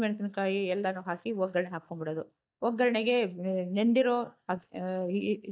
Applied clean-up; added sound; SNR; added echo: neural mask model DeepFilterNet 3.